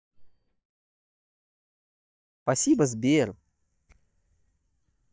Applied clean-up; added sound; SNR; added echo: neural mask model DeepFilterNet 3.